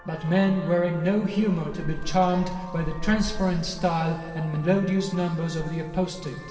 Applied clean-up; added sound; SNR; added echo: none; Vehicle horn, car horn, honking; 10 dB; reverberation time 2.3 s.